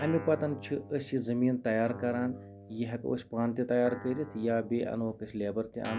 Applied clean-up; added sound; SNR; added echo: none; Guitar; 16 dB; none.